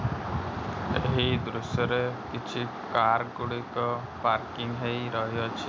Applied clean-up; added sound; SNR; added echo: none; none; none; none.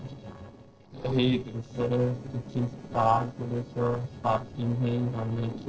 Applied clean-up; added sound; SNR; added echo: neural separator model SepFormer DNS4.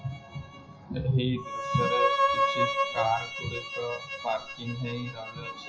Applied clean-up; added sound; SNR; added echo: classical method WPE with log-MMSE.